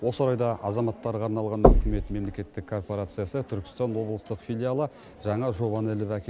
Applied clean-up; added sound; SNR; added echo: none; Knock; -3 dB; none.